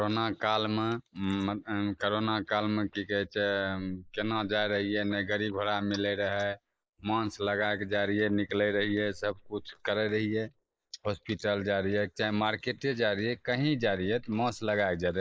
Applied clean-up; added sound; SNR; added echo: neural mask model Resemble Enhance denoiser.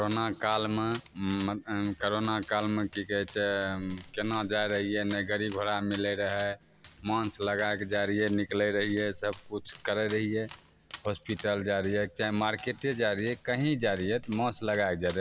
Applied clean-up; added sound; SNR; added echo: none; Dog; 18 dB; none.